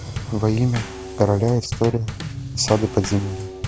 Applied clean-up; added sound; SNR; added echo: none; Bass drum / Snare drum / Drum kit; 9 dB; none.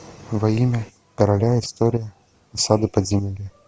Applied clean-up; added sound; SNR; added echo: none; none; none; none.